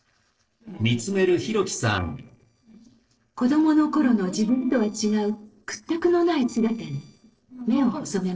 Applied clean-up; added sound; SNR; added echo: neural separator model SepFormer DNS4.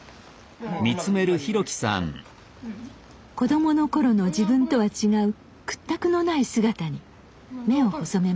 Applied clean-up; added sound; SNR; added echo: none; none; none; none.